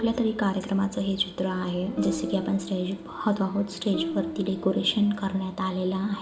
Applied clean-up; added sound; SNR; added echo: none; Guitar; 9 dB; reverberation time 0.5 s.